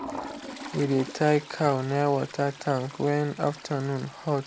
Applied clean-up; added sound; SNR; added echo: none; Toilet flush; 14 dB; none.